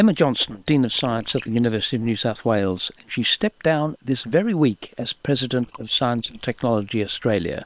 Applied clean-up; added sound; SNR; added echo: neural separator model SepFormer WHAM!.